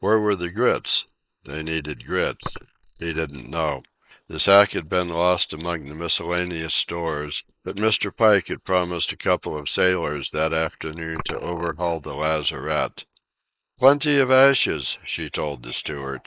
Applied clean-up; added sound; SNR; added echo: neural mask model Resemble Enhance denoiser.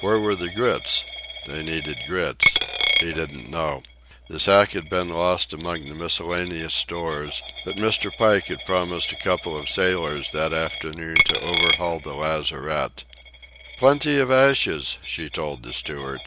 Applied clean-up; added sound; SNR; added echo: none; Coin (dropping); 5 dB; none.